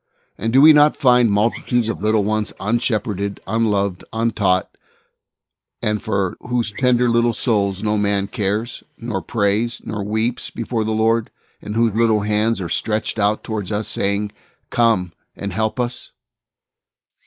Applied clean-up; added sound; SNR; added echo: neural mask model Resemble Enhance denoiser.